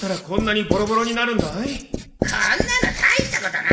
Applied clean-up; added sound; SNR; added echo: none; Writing; 5 dB; reverberation time 0.8 s.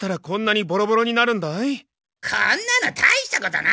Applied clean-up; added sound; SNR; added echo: none; none; none; none.